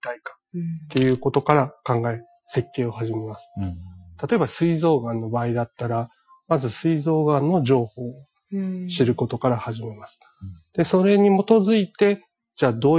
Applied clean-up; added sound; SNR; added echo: classical method Wiener filter.